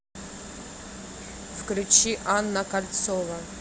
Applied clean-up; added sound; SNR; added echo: none; none; none; none.